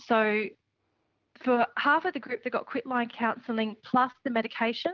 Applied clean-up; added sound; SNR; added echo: none; none; none; none.